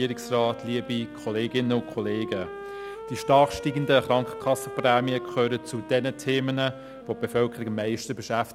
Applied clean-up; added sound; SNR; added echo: none; Wind instrument, woodwind instrument; 13 dB; none.